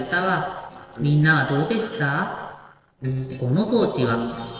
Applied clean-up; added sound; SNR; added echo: neural separator model SepFormer DNS4.